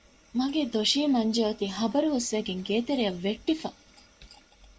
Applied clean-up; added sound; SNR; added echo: none; none; none; none.